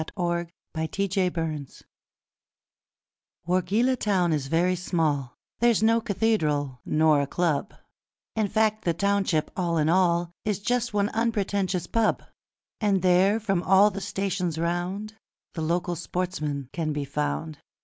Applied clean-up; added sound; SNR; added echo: none; none; none; none.